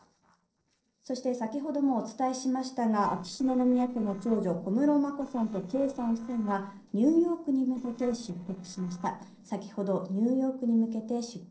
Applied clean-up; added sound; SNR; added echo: neural separator model SepFormer DNS4.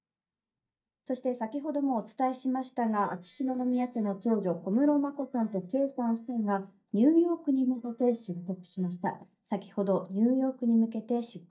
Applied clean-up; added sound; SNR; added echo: neural mask model DeepFilterNet 3.